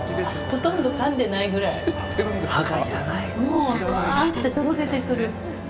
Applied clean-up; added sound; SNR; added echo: none; Wood; 11 dB; none.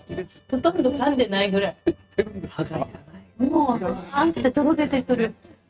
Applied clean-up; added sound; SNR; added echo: neural mask model RNNoise.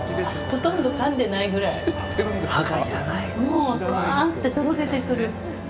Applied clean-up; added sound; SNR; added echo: none; none; none; none.